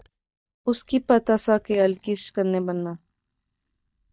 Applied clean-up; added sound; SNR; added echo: neural mask model DeepFilterNet 3.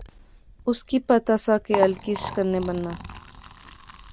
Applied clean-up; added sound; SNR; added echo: none; Liquid; 11 dB; none.